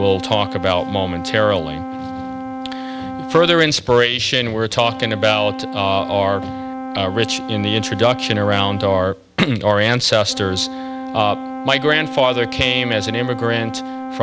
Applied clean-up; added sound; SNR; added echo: none; Brass instrument; 9 dB; none.